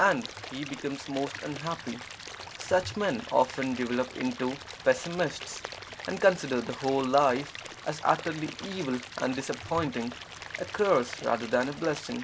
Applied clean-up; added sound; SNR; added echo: none; Stream / Liquid; 12 dB; none.